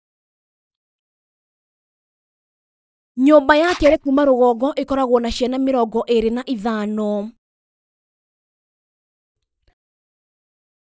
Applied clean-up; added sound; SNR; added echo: neural mask model DeepFilterNet 3.